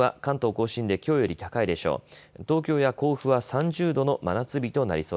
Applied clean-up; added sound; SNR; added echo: none; none; none; none.